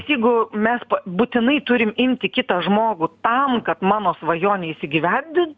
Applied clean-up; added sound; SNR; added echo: none; none; none; none.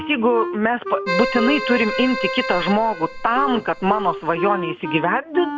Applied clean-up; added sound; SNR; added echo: none; Wind instrument, woodwind instrument + Keyboard (musical); 6 dB; none.